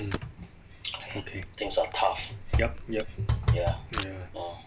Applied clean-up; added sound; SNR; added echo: none; Camera; 10 dB; none.